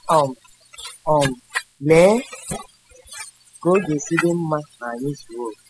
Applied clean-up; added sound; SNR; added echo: classical method spectral subtraction.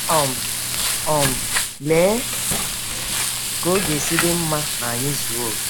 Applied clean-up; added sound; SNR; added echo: none; Frying (food); -1 dB; none.